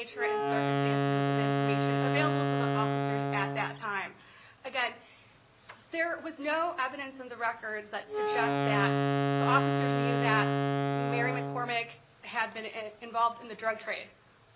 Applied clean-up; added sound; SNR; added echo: none; Wind instrument, woodwind instrument; -4 dB; none.